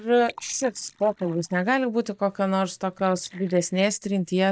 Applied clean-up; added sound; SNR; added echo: neural mask model DeepFilterNet 3.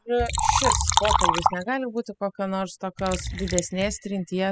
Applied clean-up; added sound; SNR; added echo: classical method spectral subtraction.